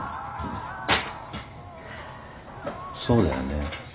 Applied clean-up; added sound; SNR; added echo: none; none; none; none.